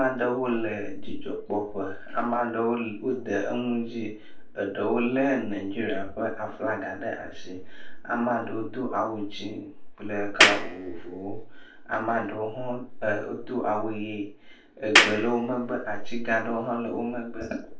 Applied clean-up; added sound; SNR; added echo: none; Clapping; -5 dB; reverberation time 0.3 s.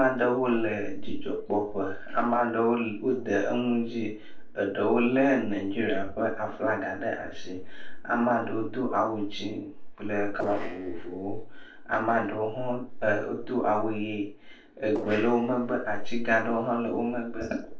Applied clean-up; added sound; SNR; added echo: neural separator model SepFormer DNS4.